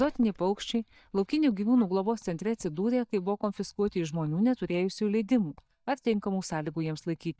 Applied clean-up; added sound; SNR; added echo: neural mask model DeepFilterNet 3.